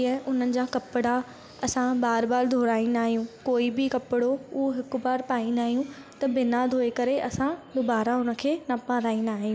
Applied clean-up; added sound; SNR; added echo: none; none; none; none.